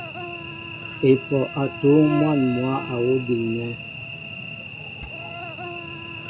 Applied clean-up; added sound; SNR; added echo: none; Cricket / Buzz; 10 dB; none.